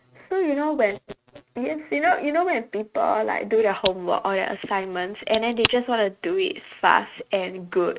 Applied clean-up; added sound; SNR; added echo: neural mask model RNNoise.